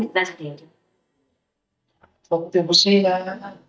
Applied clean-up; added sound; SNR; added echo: neural mask model DeepFilterNet 3.